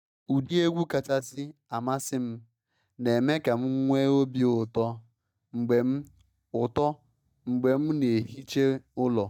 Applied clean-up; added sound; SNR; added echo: neural mask model DeepFilterNet 3.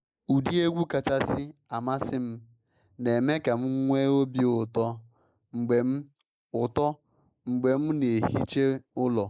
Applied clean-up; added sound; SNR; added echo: neural mask model Resemble Enhance denoiser.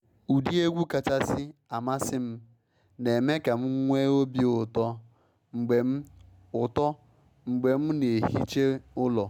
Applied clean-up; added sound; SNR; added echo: none; none; none; none.